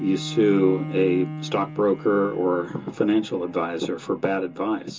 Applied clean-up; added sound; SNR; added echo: none; Bowed string instrument; 13 dB; reverberation time 0.2 s.